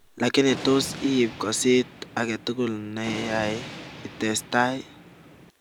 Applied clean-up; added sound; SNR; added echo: none; Thunder; 14 dB; none.